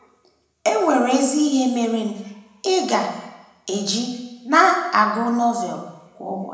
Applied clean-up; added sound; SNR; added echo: none; none; none; reverberation time 0.9 s.